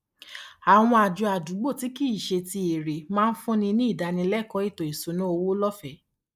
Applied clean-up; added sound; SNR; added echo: neural mask model Resemble Enhance denoiser.